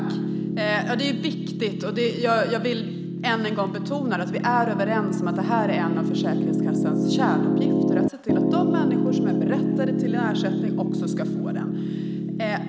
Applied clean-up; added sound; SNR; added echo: none; Piano; -4 dB; none.